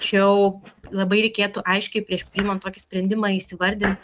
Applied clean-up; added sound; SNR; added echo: neural mask model RNNoise.